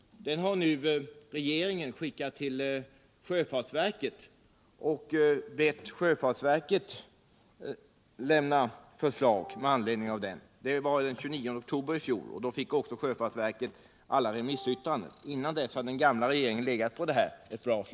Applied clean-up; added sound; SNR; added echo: none; Wind instrument, woodwind instrument; 19 dB; none.